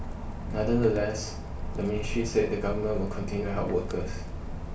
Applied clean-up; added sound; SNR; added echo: none; Rain; 9 dB; reverberation time 0.3 s.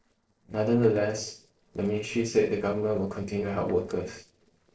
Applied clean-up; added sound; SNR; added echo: neural separator model SepFormer DNS4.